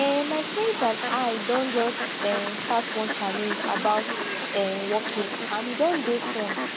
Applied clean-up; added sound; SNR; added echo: none; Fowl; 3 dB; none.